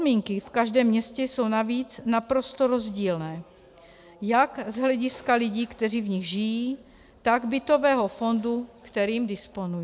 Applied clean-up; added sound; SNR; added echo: none; none; none; none.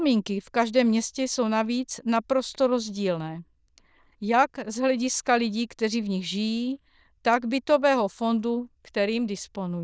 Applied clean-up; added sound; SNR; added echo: neural diffusion model UNIVERSE++.